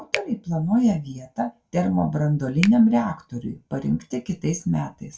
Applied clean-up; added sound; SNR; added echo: none; Finger snapping; 16 dB; reverberation time 0.2 s.